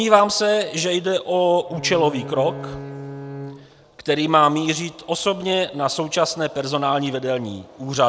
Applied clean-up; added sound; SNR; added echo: none; Bowed string instrument; 12 dB; none.